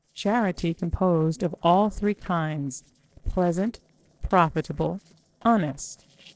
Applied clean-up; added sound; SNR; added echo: neural separator model SepFormer DNS4.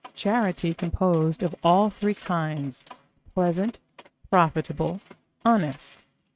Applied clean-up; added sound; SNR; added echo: neural mask model RNNoise.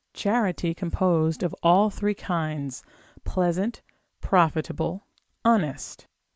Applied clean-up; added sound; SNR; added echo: none; none; none; none.